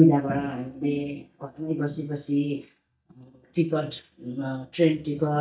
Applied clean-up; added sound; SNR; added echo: neural mask model DeepFilterNet 3.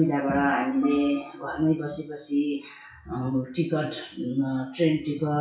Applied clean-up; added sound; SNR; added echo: classical method WPE with log-MMSE.